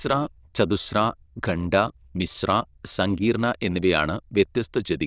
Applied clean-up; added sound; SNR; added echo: neural diffusion model UNIVERSE++.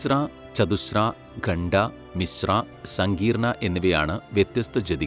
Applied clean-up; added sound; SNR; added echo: none; Musical instrument; 19 dB; none.